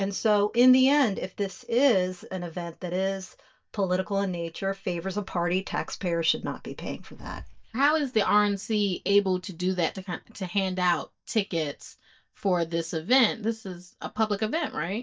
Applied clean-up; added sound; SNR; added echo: neural mask model DeepFilterNet 3.